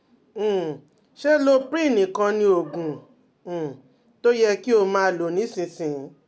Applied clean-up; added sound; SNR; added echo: none; none; none; none.